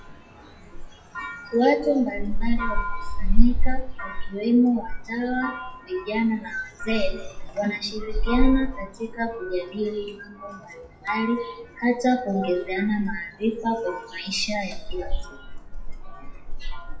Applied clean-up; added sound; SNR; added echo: classical method WPE with log-MMSE.